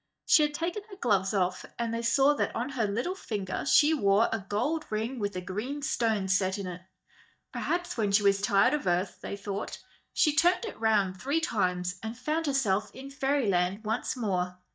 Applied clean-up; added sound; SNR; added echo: neural mask model DeepFilterNet 3.